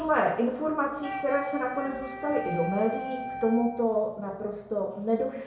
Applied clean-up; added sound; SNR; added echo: none; Wind instrument, woodwind instrument; 9 dB; reverberation time 0.6 s.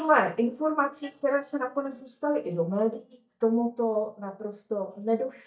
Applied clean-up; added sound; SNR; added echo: neural mask model DeepFilterNet 3.